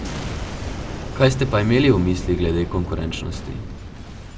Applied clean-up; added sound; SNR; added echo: none; Boom; 7 dB; none.